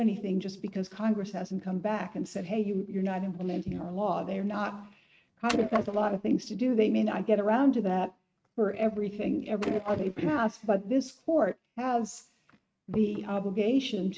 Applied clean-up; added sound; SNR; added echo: neural mask model RNNoise.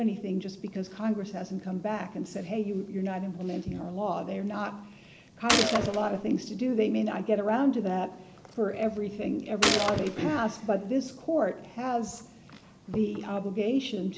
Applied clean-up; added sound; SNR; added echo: none; Gunshot, gunfire; 0 dB; none.